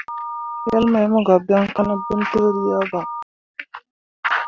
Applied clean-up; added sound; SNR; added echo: none; Telephone; 11 dB; none.